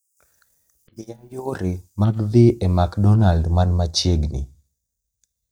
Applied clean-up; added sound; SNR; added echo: neural mask model DeepFilterNet 3.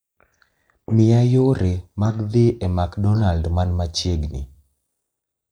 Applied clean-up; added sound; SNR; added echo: neural mask model Resemble Enhance denoiser.